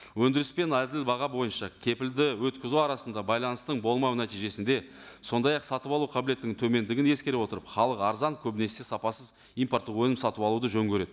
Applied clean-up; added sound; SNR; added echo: none; none; none; none.